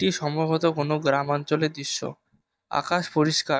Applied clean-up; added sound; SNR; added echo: neural mask model DeepFilterNet 3.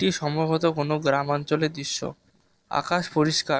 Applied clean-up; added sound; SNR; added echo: neural separator model SepFormer DNS4.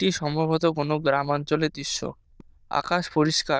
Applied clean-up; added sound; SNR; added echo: neural diffusion model UNIVERSE++.